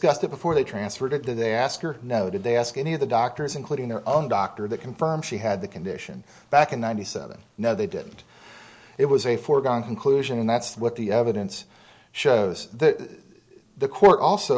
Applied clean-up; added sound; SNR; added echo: none; none; none; none.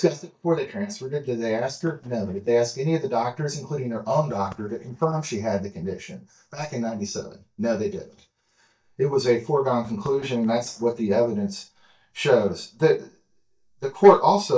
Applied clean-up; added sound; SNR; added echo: neural mask model DeepFilterNet 3.